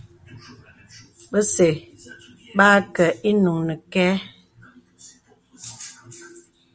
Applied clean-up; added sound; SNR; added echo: none; none; none; none.